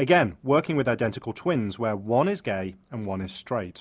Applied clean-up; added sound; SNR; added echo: none; none; none; none.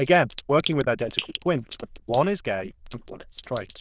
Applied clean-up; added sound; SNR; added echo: neural diffusion model UNIVERSE++.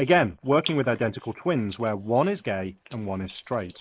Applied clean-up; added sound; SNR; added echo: neural mask model Resemble Enhance denoiser.